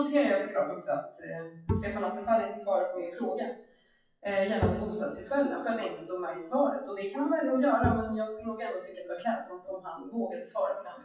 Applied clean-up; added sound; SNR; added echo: classical method WPE with log-MMSE.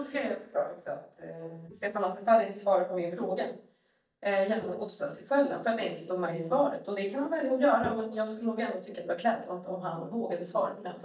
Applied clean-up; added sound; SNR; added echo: neural mask model DeepFilterNet 3.